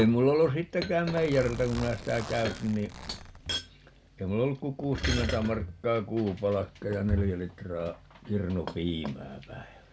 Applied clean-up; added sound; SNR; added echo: none; Zipper (clothing); 12 dB; none.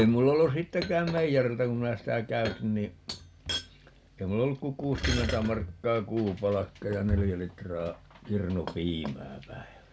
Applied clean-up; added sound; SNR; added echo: none; none; none; none.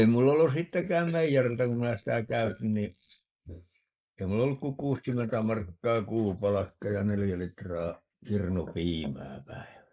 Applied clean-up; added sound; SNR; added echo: neural mask model Resemble Enhance denoiser.